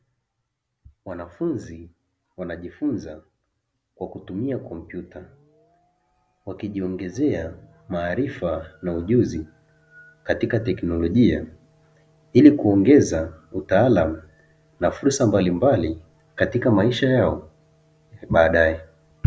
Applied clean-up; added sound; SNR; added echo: none; none; none; none.